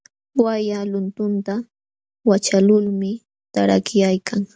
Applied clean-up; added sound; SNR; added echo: none; none; none; none.